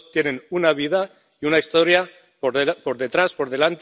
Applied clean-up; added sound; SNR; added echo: none; none; none; none.